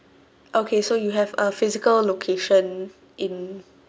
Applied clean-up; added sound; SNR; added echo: none; none; none; none.